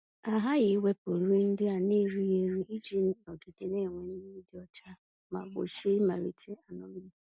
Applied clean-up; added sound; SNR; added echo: none; none; none; none.